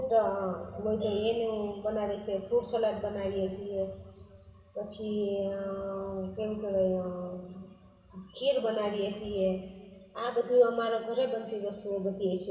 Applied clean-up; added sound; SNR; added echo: none; none; none; reverberation time 2.2 s.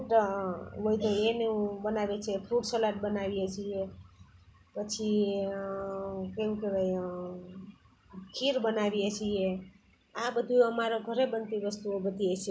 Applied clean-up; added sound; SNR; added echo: none; none; none; none.